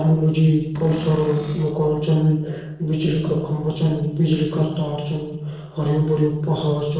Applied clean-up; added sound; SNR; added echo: neural separator model SepFormer DNS4.